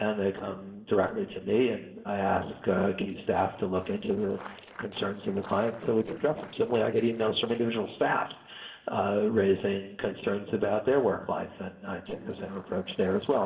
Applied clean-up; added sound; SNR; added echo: neural separator model SepFormer DNS4.